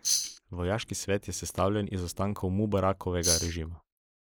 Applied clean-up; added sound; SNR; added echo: neural mask model Resemble Enhance denoiser.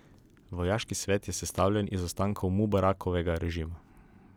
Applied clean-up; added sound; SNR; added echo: none; none; none; none.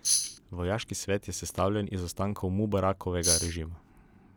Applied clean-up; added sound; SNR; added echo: none; Tambourine; -4 dB; none.